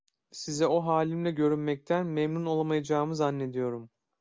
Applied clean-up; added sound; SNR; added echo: none; none; none; none.